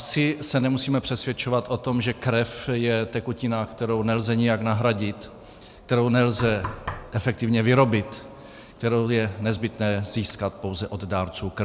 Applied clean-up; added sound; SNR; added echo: none; Knock; 15 dB; none.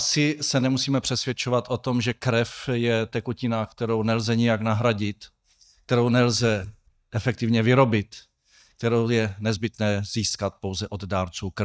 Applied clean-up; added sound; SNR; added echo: neural mask model DeepFilterNet 3.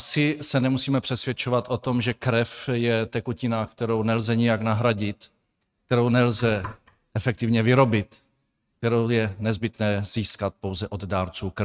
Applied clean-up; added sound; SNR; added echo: neural mask model RNNoise.